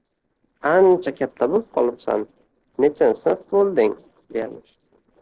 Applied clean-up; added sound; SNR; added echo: neural separator model SepFormer DNS4.